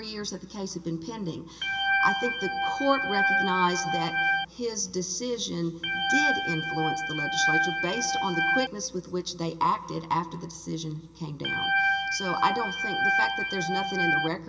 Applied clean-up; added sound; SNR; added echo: none; Organ; -4 dB; reverberation time 2.7 s.